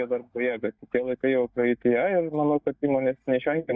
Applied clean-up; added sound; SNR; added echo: neural mask model DeepFilterNet 3.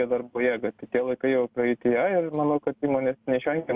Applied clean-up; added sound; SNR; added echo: none; none; none; none.